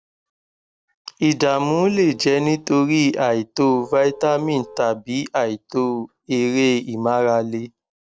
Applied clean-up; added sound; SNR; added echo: neural separator model SepFormer DNS4.